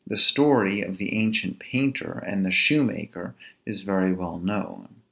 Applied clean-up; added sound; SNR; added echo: none; none; none; none.